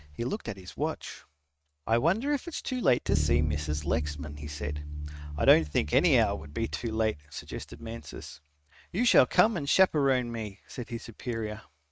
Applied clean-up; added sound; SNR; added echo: neural mask model RNNoise.